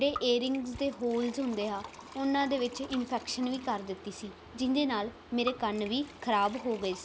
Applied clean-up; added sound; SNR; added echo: none; Liquid; 17 dB; none.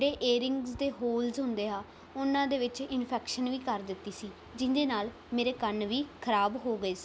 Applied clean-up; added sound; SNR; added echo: none; none; none; none.